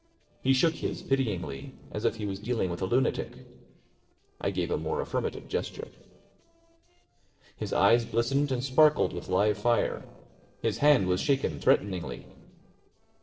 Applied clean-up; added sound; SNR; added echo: neural separator model SepFormer DNS4.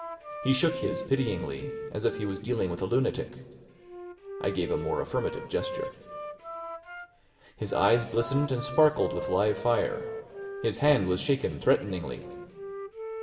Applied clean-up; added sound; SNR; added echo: none; Wind instrument, woodwind instrument; 10 dB; reverberation time 1.6 s.